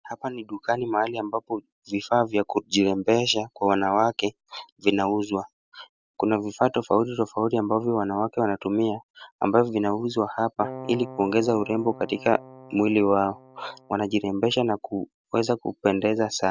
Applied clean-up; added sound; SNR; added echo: none; Keyboard (musical); 17 dB; none.